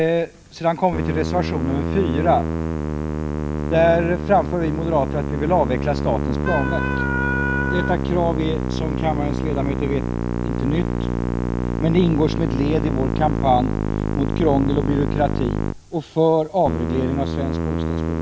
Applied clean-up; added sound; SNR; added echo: none; Wind instrument, woodwind instrument + Musical instrument; 1 dB; none.